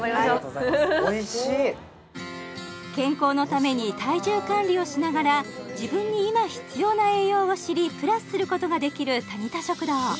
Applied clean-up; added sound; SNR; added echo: none; none; none; none.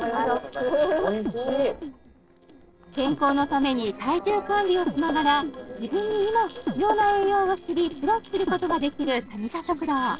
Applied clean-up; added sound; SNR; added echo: neural separator model SepFormer DNS4.